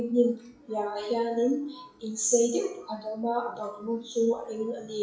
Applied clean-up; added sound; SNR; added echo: classical method WPE with log-MMSE.